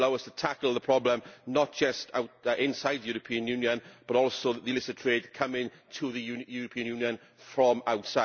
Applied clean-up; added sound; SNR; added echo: none; none; none; none.